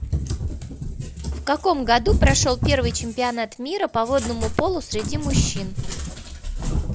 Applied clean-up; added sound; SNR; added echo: none; Cat; 1 dB; none.